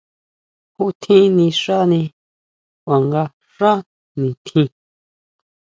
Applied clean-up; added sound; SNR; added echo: none; none; none; none.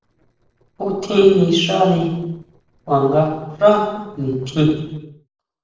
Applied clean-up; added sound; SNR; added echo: neural separator model SepFormer DNS4.